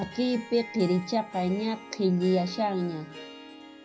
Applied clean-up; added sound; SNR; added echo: none; Harp; 16 dB; reverberation time 0.5 s.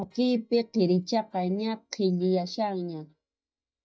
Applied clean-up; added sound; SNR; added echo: neural mask model DeepFilterNet 3.